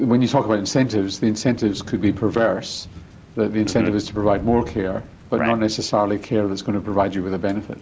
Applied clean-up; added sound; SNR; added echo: none; Thunder / Rain; 18 dB; none.